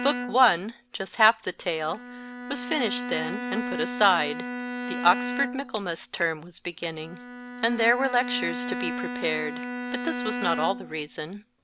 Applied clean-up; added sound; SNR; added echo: none; Bowed string instrument; 7 dB; none.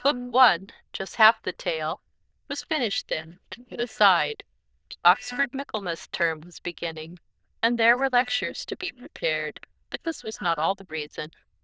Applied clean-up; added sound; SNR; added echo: neural diffusion model UNIVERSE++.